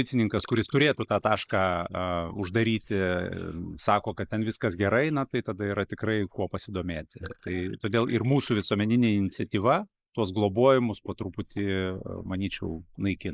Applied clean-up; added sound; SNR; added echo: neural mask model Resemble Enhance denoiser.